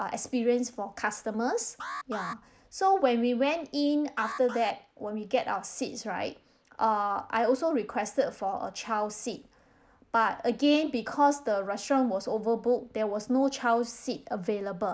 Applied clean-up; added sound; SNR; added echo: neural mask model Resemble Enhance denoiser.